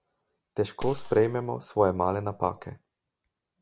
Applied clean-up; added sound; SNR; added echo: none; Gunshot, gunfire; 12 dB; none.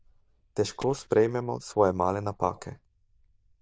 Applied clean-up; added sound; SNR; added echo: neural diffusion model UNIVERSE++.